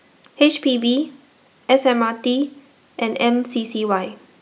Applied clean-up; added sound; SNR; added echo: none; none; none; none.